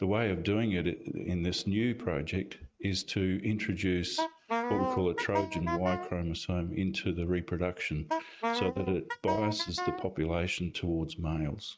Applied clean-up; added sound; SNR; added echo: neural mask model RNNoise.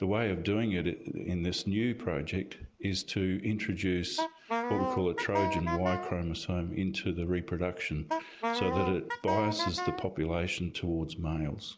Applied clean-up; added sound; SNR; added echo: none; Wind instrument, woodwind instrument; 2 dB; none.